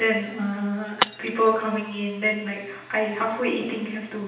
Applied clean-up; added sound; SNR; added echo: none; Shatter; 9 dB; reverberation time 0.9 s.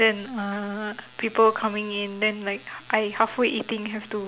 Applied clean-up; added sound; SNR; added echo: none; none; none; none.